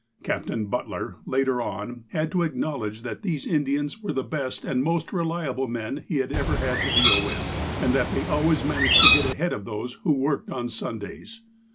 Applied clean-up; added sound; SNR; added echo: none; Bird; -5 dB; none.